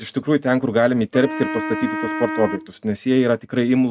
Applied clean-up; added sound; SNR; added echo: neural mask model RNNoise.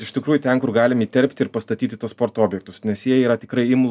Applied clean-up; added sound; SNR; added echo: none; none; none; none.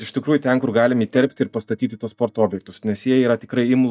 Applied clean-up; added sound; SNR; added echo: neural mask model DeepFilterNet 3.